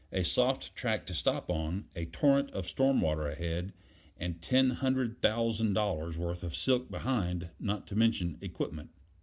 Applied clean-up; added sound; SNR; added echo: none; none; none; none.